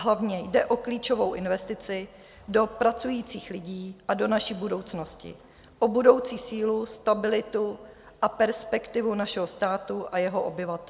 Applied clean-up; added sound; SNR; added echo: none; none; none; none.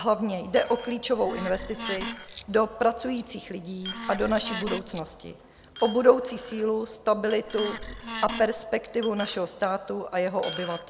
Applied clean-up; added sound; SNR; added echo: none; Wood + Coin (dropping); 13 dB; none.